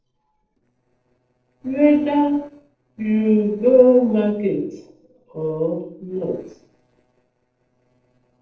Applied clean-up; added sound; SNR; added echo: neural separator model SepFormer DNS4.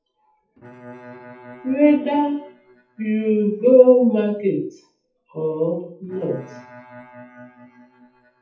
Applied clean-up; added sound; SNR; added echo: classical method WPE with log-MMSE.